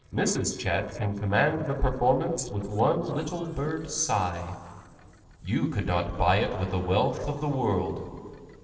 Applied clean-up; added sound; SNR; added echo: neural separator model SepFormer DNS4.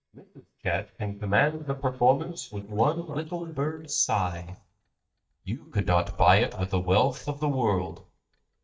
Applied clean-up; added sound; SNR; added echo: neural mask model DeepFilterNet 3.